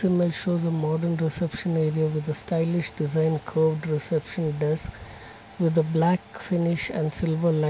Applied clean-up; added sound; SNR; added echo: none; none; none; none.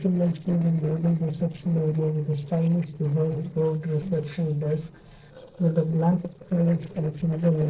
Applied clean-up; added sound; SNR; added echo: neural separator model SepFormer DNS4.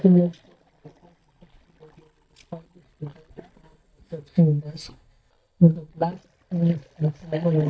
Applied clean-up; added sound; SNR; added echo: neural mask model DeepFilterNet 3.